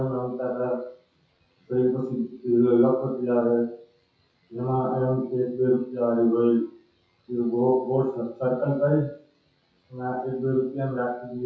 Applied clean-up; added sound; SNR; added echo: classical method WPE with log-MMSE.